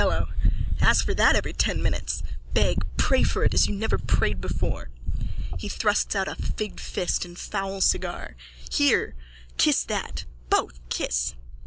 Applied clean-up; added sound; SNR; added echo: none; none; none; none.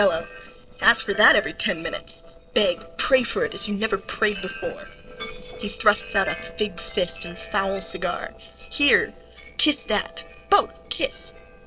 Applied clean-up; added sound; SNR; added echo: neural separator model SepFormer DNS4.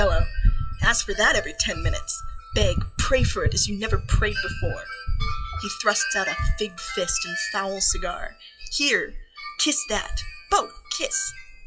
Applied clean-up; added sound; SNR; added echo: classical method WPE with log-MMSE.